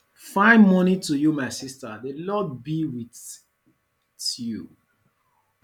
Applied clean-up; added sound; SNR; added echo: none; none; none; none.